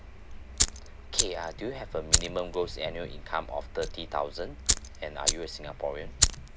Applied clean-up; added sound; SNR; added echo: none; Fire; -4 dB; none.